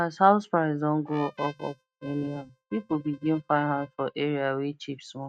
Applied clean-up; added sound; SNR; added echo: neural mask model RNNoise.